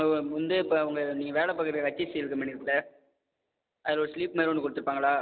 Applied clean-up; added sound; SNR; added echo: none; none; none; none.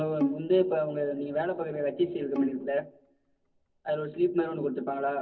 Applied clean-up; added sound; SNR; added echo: none; Bowed string instrument; 8 dB; reverberation time 0.3 s.